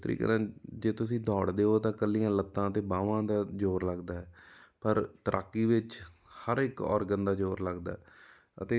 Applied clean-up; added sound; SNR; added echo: none; none; none; none.